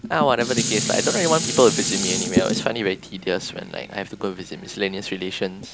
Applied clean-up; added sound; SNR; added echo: none; Dishes, pots, and pans; 4 dB; none.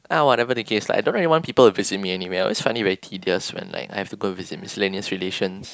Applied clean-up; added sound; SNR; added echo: none; none; none; none.